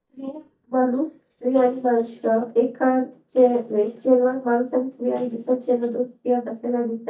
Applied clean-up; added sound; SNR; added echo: neural mask model DeepFilterNet 3.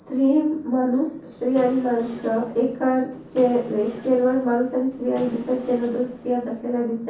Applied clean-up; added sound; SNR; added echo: none; Engine / Mechanisms; 19 dB; reverberation time 0.6 s.